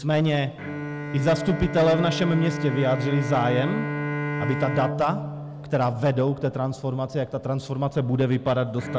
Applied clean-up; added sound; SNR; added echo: none; Bowed string instrument; 7 dB; none.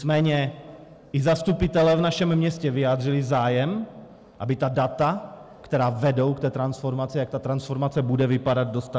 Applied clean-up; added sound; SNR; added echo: none; none; none; none.